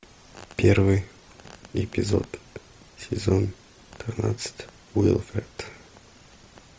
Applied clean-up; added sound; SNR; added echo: none; none; none; none.